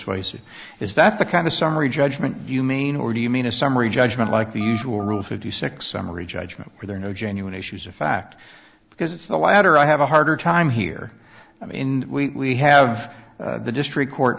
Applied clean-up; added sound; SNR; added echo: none; Telephone; 14 dB; none.